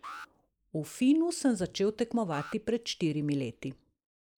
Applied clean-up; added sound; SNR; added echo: neural mask model Resemble Enhance denoiser.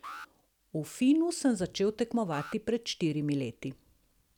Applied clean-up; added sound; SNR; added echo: none; Alarm; 20 dB; none.